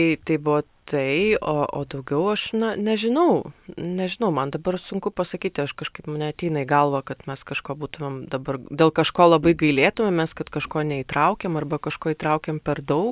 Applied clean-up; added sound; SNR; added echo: none; none; none; none.